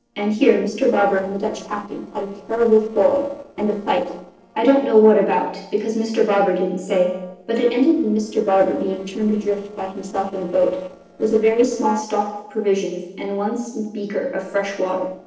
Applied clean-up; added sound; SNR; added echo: neural separator model SepFormer DNS4.